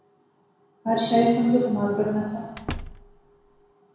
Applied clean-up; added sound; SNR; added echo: none; Slam; 13 dB; reverberation time 1.1 s.